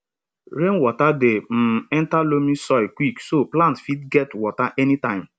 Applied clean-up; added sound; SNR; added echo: none; none; none; none.